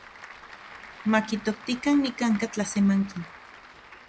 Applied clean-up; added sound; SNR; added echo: none; Applause / Crowd; 18 dB; none.